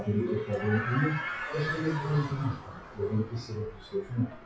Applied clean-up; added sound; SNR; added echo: classical method WPE with log-MMSE.